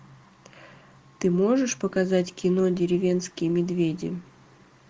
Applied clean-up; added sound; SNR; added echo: none; none; none; none.